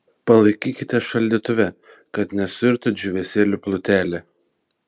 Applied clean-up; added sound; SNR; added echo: none; none; none; none.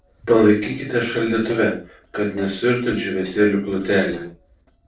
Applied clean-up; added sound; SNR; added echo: neural separator model SepFormer DNS4.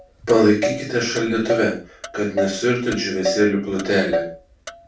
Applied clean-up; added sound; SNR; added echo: none; Motor vehicle (road); 8 dB; reverberation time 0.3 s.